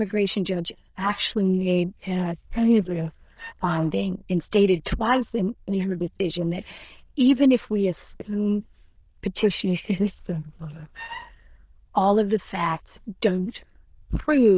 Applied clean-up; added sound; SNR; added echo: neural diffusion model UNIVERSE++.